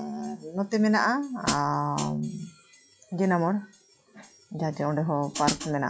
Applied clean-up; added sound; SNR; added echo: classical method log-MMSE.